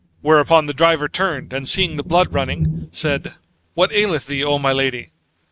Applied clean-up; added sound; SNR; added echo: neural mask model RNNoise.